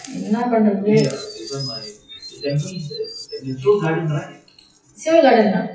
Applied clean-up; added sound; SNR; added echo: classical method WPE with log-MMSE.